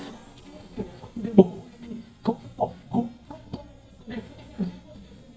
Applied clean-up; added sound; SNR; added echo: neural mask model DeepFilterNet 3.